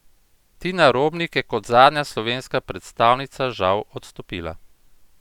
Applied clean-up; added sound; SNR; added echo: none; none; none; none.